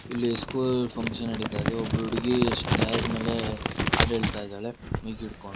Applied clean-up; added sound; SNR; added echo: none; Crumpling, crinkling; 0 dB; none.